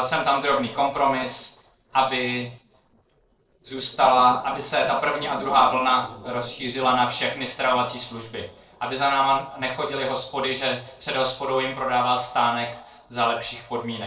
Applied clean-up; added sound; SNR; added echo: neural separator model SepFormer DNS4.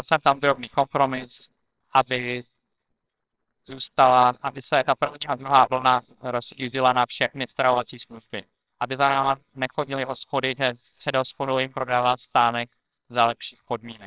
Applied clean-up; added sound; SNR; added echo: neural separator model SepFormer WHAMR!.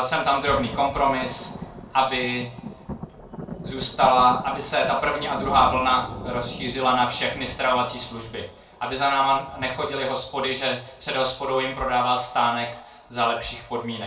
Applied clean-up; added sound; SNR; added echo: none; Thunder; 15 dB; reverberation time 0.2 s.